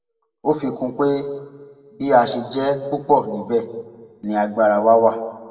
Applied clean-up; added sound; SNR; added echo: none; none; none; reverberation time 1.0 s.